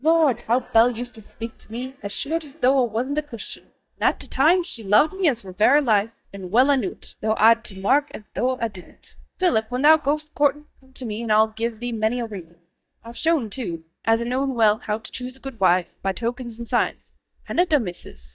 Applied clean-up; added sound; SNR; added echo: neural mask model DeepFilterNet 3.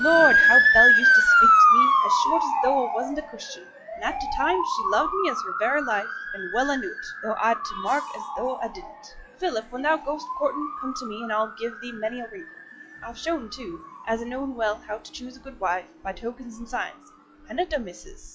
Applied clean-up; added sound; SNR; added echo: classical method log-MMSE.